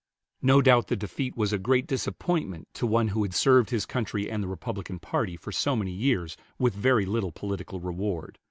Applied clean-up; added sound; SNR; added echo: none; none; none; none.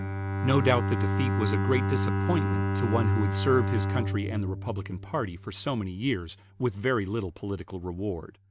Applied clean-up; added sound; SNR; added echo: none; Bowed string instrument; 0 dB; none.